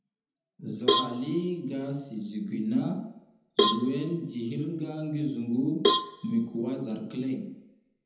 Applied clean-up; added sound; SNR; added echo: none; Cowbell; -1 dB; reverberation time 0.9 s.